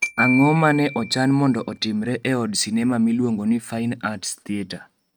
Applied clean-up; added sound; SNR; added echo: neural mask model RNNoise.